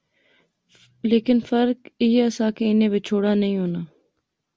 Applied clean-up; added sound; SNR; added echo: none; none; none; none.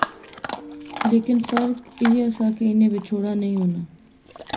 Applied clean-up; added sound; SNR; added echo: none; Chewing, mastication / Dog; 10 dB; reverberation time 0.5 s.